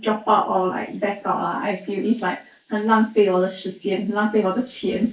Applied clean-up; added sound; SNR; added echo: neural mask model Resemble Enhance denoiser.